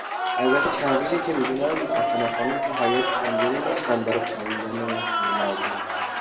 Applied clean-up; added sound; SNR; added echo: none; Applause; 0 dB; reverberation time 1.7 s.